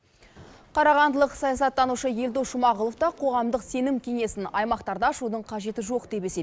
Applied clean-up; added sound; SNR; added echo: none; none; none; none.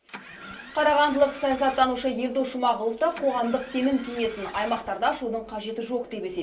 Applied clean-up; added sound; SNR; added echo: none; Engine starting; 18 dB; reverberation time 0.3 s.